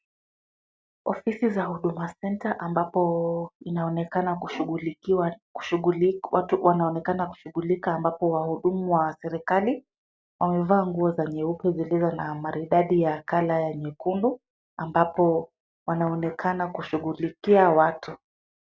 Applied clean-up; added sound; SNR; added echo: none; none; none; none.